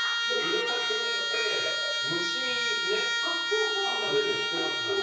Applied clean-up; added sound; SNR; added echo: none; Trumpet; -4 dB; reverberation time 0.6 s.